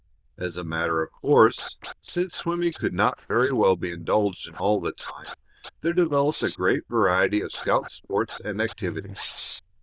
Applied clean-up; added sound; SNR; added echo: neural diffusion model UNIVERSE++.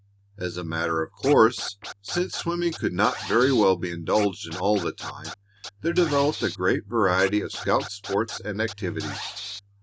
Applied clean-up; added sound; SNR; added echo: none; Scratching (performance technique); 14 dB; none.